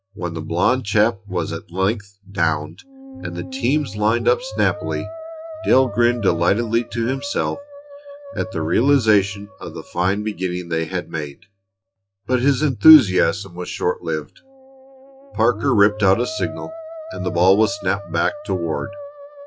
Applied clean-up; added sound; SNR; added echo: classical method log-MMSE.